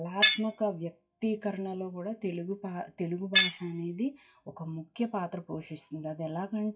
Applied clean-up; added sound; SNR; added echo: classical method WPE with log-MMSE.